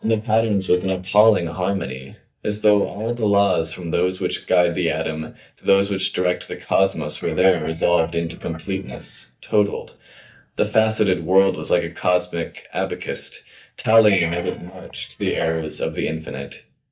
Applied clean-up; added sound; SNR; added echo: neural mask model DeepFilterNet 3.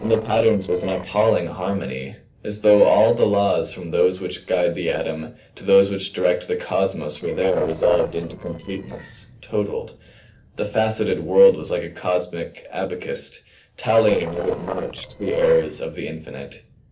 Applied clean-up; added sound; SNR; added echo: neural separator model SepFormer DNS4.